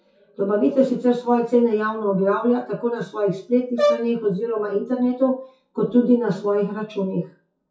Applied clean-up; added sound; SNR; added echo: classical method WPE with log-MMSE.